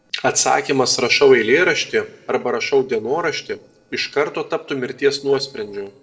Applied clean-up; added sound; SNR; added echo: neural separator model SepFormer DNS4.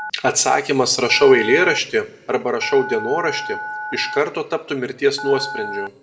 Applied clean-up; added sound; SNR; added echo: none; Telephone; 12 dB; reverberation time 1.0 s.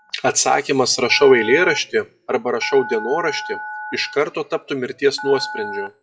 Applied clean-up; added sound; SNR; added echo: classical method WPE with log-MMSE.